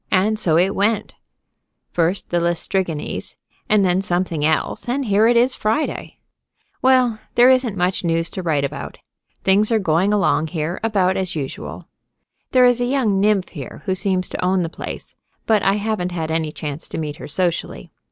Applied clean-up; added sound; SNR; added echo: none; none; none; none.